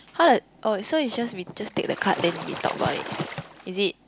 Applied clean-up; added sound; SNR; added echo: none; Splash, splatter; 11 dB; none.